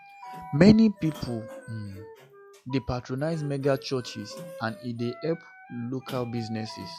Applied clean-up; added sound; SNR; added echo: classical method log-MMSE.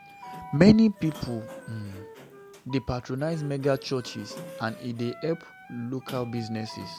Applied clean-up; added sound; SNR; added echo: none; Wind instrument, woodwind instrument + Sliding door; 17 dB; none.